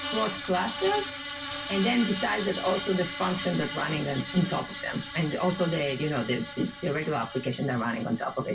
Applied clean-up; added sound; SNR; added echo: none; Screech; 7 dB; reverberation time 0.2 s.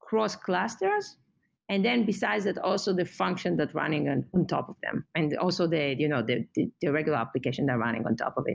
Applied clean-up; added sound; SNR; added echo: none; none; none; none.